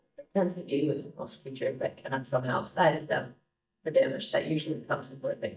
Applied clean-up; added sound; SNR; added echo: neural mask model DeepFilterNet 3.